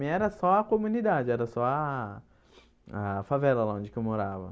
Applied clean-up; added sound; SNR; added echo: none; none; none; none.